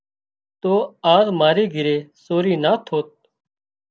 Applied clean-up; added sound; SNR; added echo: none; none; none; none.